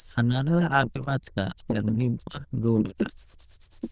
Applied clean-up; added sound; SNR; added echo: neural diffusion model UNIVERSE++.